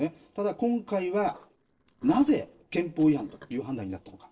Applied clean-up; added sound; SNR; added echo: neural separator model SepFormer DNS4.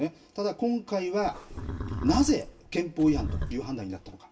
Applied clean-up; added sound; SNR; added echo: none; Livestock, farm animals, working animals; 6 dB; reverberation time 0.2 s.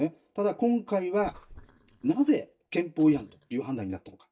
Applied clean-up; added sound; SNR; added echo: neural mask model DeepFilterNet 3.